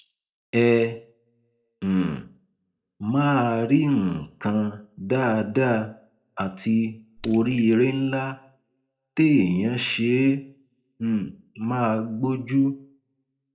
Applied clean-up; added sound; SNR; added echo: neural separator model SepFormer DNS4.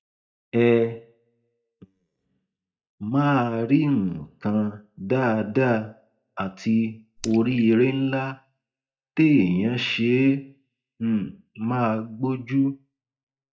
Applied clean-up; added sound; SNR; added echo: neural mask model DeepFilterNet 3.